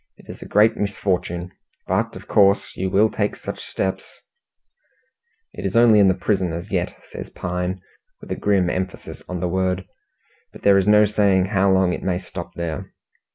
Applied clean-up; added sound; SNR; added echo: none; none; none; none.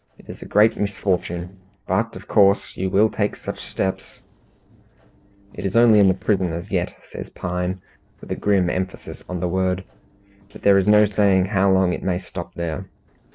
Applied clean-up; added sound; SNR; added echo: neural separator model SepFormer DNS4.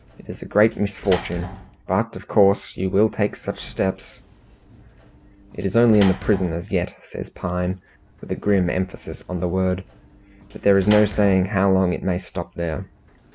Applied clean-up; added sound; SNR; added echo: none; Sliding door / Slam; 18 dB; none.